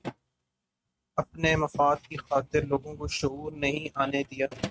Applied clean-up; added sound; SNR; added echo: neural mask model RNNoise.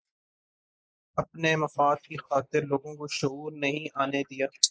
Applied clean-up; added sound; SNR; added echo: neural mask model Resemble Enhance denoiser.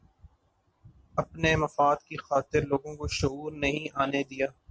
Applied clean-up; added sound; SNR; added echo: none; none; none; none.